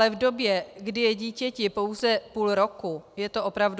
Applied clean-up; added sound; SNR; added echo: none; none; none; none.